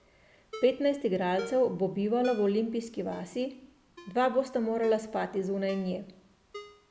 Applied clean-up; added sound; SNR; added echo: none; Ringtone; 17 dB; none.